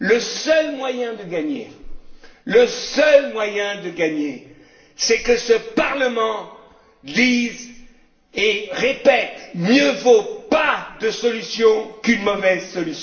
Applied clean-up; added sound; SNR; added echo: none; none; none; reverberation time 0.7 s.